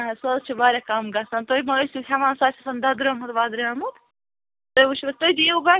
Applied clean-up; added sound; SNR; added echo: none; none; none; none.